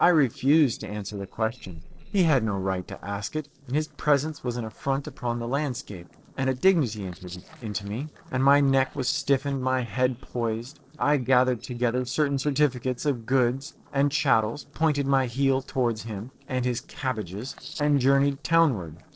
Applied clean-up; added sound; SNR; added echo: neural separator model SepFormer DNS4.